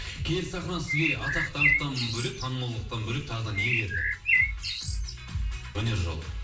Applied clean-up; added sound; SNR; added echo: none; Bird; -3 dB; reverberation time 0.7 s.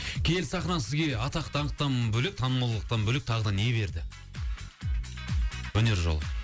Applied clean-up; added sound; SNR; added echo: none; none; none; none.